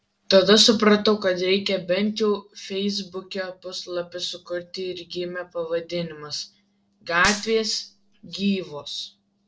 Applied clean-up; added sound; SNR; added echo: neural separator model SepFormer DNS4.